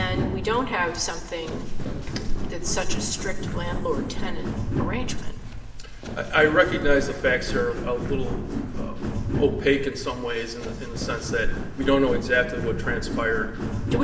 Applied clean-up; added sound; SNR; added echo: none; Walk, footsteps; 3 dB; reverberation time 2.7 s.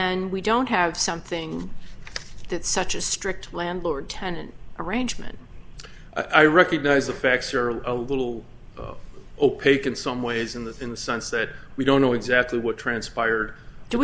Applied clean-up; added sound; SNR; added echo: none; none; none; none.